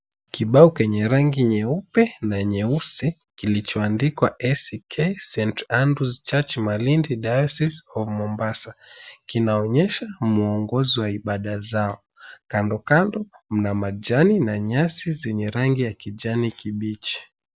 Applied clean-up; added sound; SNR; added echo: none; none; none; none.